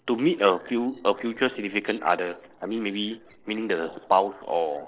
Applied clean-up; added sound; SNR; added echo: neural separator model SepFormer DNS4.